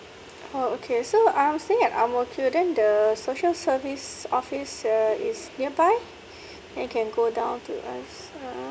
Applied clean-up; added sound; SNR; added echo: none; none; none; none.